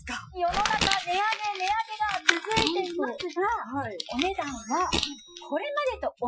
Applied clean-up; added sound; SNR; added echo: classical method Wiener filter.